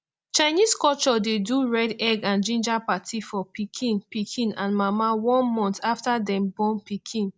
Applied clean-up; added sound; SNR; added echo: none; none; none; none.